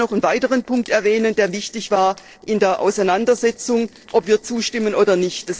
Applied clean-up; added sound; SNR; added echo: neural separator model SepFormer DNS4.